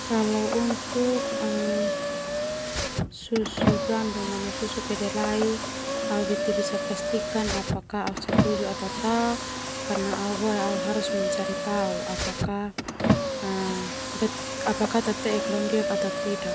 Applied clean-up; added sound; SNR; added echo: none; Car; 0 dB; none.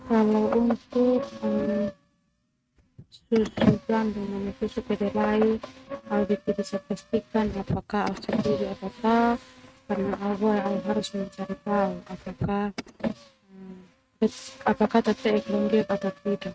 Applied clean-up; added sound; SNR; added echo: neural mask model RNNoise.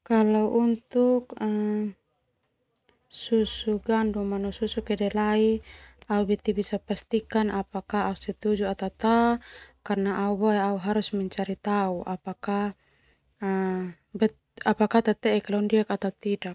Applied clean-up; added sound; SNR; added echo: none; none; none; none.